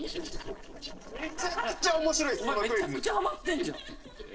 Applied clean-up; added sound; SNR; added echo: neural separator model SepFormer DNS4.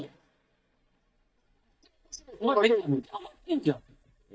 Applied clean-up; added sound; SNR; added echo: neural mask model DeepFilterNet 3.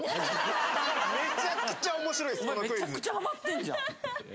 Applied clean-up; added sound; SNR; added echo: none; none; none; none.